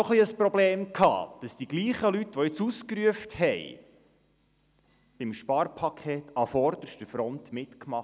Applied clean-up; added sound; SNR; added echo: none; none; none; none.